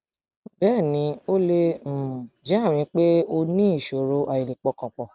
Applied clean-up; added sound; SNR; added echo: none; none; none; none.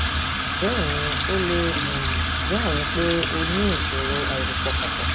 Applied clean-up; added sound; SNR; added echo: none; Sink (filling or washing) / Water tap, faucet; -4 dB; reverberation time 0.6 s.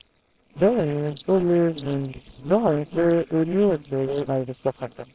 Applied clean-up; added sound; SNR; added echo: neural separator model SepFormer WHAMR!.